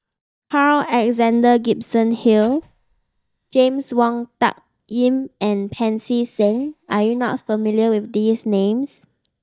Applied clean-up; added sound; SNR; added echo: neural mask model DeepFilterNet 3.